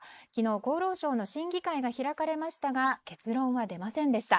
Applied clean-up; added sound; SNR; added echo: neural mask model Resemble Enhance denoiser.